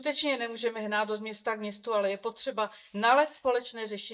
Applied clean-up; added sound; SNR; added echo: neural mask model DeepFilterNet 3.